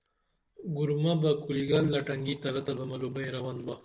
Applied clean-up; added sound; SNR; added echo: neural separator model SepFormer DNS4.